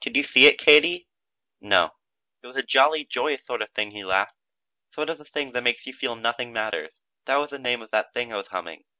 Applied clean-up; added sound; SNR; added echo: none; none; none; none.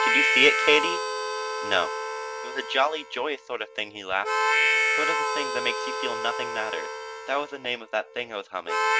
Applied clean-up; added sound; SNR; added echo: none; Harmonica; -1 dB; none.